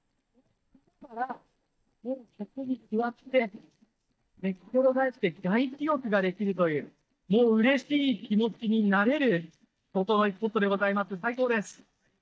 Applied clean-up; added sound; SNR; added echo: neural mask model DeepFilterNet 3.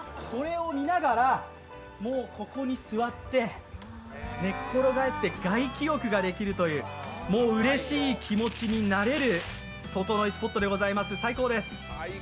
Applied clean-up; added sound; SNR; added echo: none; none; none; none.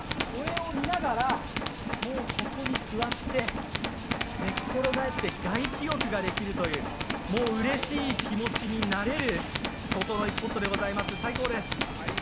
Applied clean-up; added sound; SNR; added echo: none; Tools; -2 dB; none.